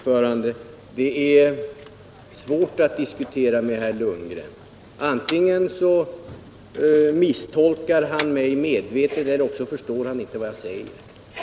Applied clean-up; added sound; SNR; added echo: none; Motor vehicle (road); 18 dB; none.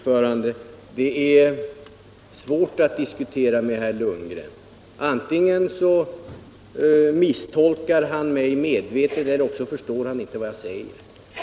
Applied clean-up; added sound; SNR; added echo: none; none; none; none.